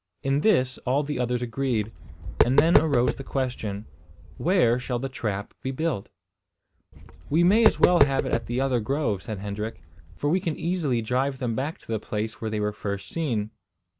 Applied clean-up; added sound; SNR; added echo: none; Tap; 3 dB; none.